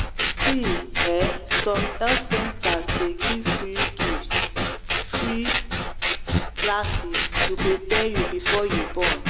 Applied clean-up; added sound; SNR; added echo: none; Scissors; -3 dB; reverberation time 1.1 s.